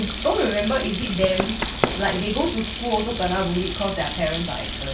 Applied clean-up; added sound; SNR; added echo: none; Run + Sink (filling or washing); 3 dB; none.